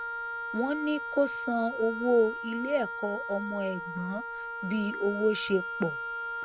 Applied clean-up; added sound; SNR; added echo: none; Wind instrument, woodwind instrument; 6 dB; none.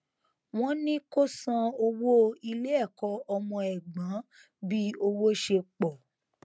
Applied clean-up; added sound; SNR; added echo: none; none; none; none.